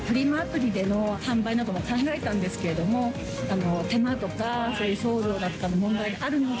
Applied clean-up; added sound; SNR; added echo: none; none; none; none.